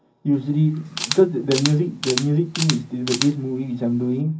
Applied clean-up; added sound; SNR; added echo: none; Camera; 9 dB; reverberation time 0.4 s.